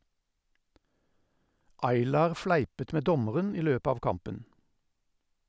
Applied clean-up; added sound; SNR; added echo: none; none; none; none.